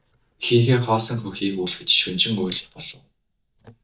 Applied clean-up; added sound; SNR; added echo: neural mask model DeepFilterNet 3.